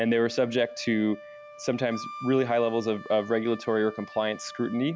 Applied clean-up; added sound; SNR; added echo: none; Wind instrument, woodwind instrument; 17 dB; none.